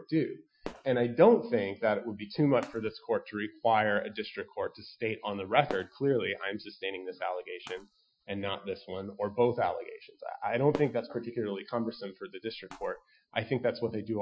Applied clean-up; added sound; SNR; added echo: classical method Wiener filter.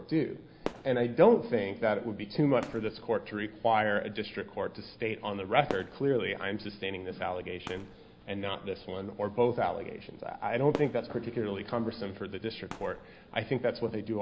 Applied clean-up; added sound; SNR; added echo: none; Fireworks; 18 dB; none.